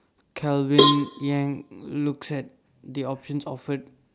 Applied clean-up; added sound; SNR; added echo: none; Cowbell; -2 dB; none.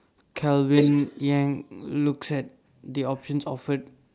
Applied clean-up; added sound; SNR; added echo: neural mask model Resemble Enhance denoiser.